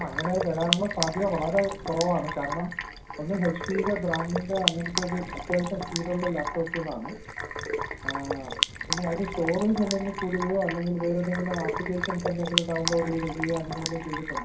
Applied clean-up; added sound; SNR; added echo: none; Sink (filling or washing); 4 dB; reverberation time 0.5 s.